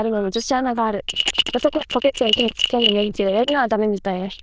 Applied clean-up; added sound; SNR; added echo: neural diffusion model UNIVERSE++.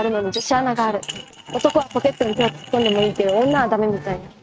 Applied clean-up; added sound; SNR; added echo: neural mask model RNNoise.